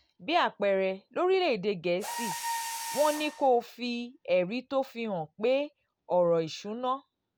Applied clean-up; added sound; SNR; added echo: none; Mechanisms; 13 dB; none.